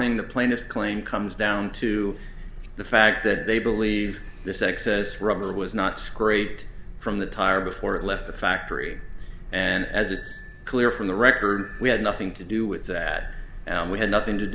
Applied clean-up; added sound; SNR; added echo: none; none; none; none.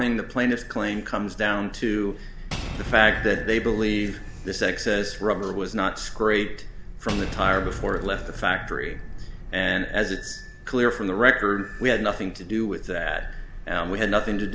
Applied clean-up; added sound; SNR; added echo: none; Shatter / Boom; 11 dB; none.